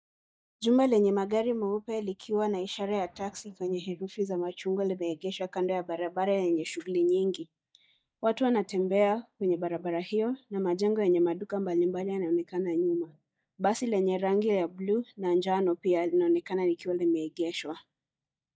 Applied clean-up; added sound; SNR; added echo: neural mask model DeepFilterNet 3.